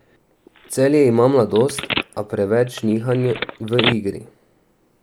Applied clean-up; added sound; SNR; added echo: none; Telephone; 9 dB; none.